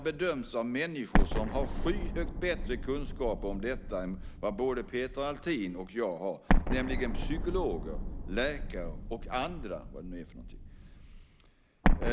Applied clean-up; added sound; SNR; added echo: none; Explosion; -3 dB; none.